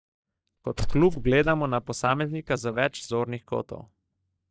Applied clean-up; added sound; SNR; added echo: neural mask model DeepFilterNet 3.